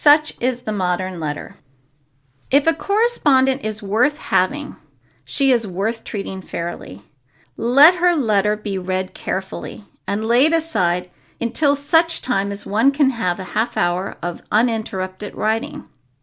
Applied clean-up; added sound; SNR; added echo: none; none; none; none.